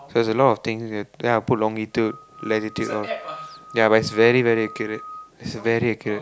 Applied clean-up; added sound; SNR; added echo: none; Screech / Glass; 17 dB; none.